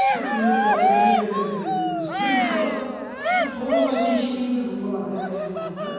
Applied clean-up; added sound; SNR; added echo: none; Cheering; -2 dB; reverberation time 2.1 s.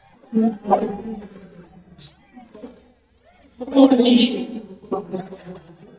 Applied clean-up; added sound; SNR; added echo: neural mask model DeepFilterNet 3.